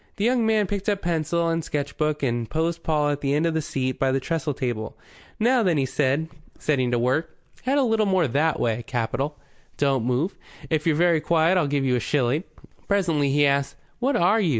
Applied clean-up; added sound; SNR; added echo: none; none; none; none.